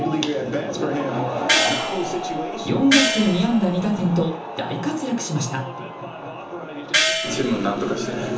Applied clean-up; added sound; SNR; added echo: none; Gong; 2 dB; reverberation time 0.7 s.